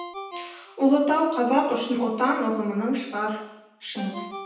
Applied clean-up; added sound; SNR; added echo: none; Ringtone; 17 dB; reverberation time 0.9 s.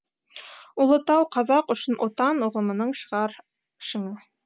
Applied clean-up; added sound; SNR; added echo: none; none; none; none.